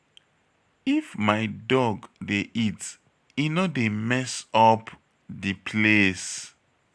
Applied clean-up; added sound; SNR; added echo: none; none; none; none.